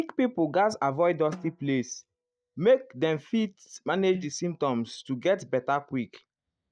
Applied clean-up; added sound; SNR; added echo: neural mask model DeepFilterNet 3.